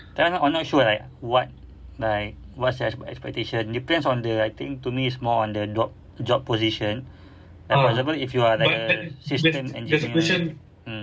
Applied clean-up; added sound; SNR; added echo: none; none; none; none.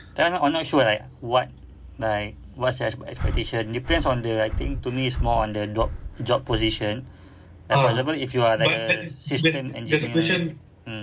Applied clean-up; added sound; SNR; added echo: none; Breathing; 6 dB; none.